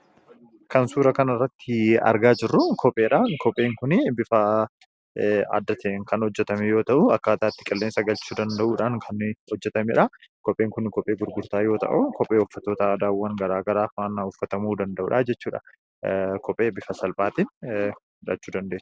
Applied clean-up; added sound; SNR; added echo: none; none; none; none.